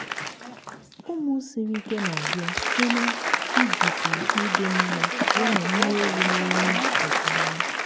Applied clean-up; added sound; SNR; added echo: none; Applause; -4 dB; none.